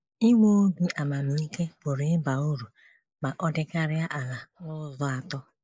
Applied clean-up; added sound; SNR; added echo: neural mask model Resemble Enhance denoiser.